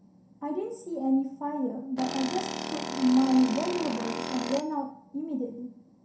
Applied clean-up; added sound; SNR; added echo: none; Tools; 5 dB; reverberation time 0.3 s.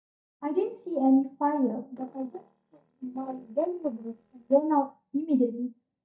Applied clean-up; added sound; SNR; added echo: neural mask model DeepFilterNet 3.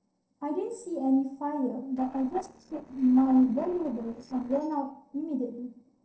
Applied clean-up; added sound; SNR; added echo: neural separator model SepFormer DNS4.